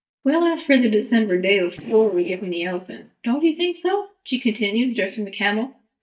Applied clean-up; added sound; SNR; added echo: neural mask model DeepFilterNet 3.